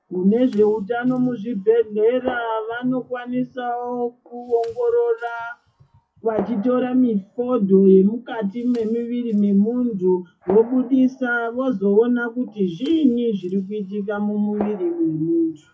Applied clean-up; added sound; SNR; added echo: classical method WPE with log-MMSE.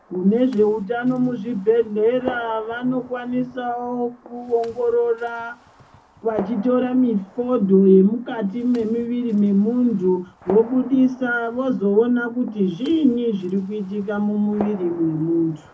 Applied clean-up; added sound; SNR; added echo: none; Gunshot, gunfire; 20 dB; reverberation time 0.3 s.